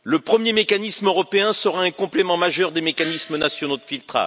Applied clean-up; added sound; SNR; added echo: none; Gong; 16 dB; none.